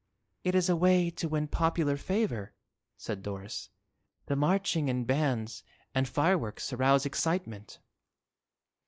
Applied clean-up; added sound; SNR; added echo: neural mask model Resemble Enhance denoiser.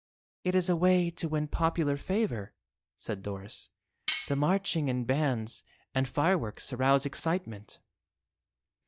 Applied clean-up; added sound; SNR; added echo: neural mask model DeepFilterNet 3.